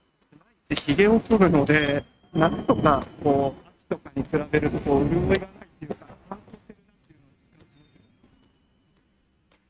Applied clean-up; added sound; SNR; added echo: neural mask model RNNoise.